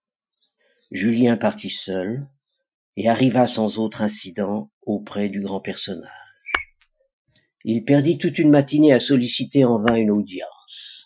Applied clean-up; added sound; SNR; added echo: classical method Wiener filter.